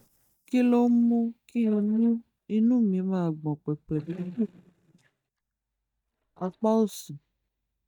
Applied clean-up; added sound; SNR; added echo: neural mask model DeepFilterNet 3.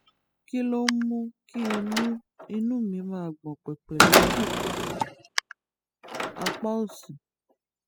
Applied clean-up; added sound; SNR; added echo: classical method spectral subtraction.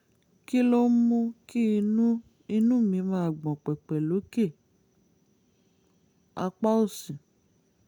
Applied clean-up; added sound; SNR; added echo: none; none; none; none.